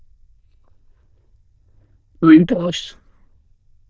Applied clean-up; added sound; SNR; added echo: neural diffusion model UNIVERSE++.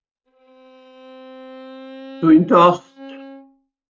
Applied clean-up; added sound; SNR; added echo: neural mask model RNNoise.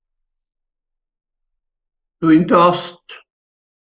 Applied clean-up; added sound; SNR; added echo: neural mask model Resemble Enhance denoiser.